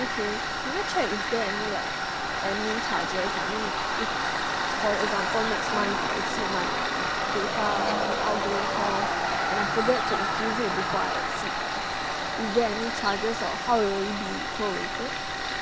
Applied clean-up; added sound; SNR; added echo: none; Tools; -3 dB; none.